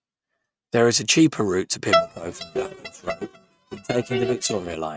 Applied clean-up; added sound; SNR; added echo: neural mask model RNNoise.